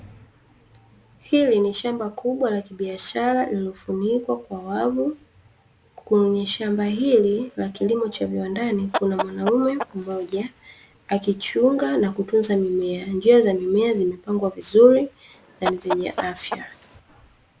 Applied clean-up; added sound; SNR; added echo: none; Chicken, rooster; 8 dB; none.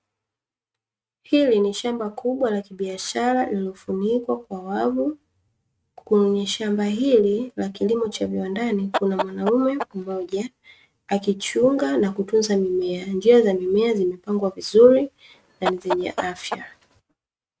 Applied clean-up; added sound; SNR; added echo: neural mask model RNNoise.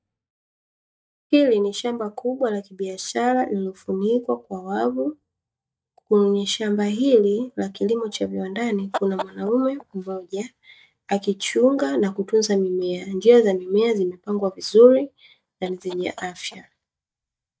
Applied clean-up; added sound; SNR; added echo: neural mask model DeepFilterNet 3.